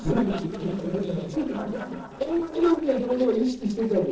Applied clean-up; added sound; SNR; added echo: neural separator model SepFormer DNS4.